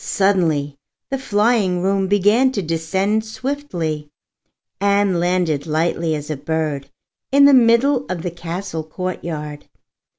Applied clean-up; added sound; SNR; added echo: none; none; none; none.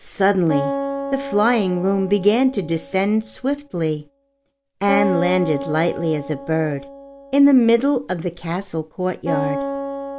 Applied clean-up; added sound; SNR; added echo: none; Acoustic guitar; 9 dB; none.